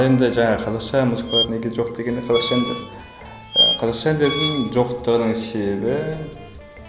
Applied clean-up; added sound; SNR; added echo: none; Squeak; 3 dB; none.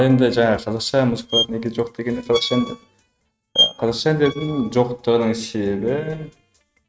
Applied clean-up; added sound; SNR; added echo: neural mask model RNNoise.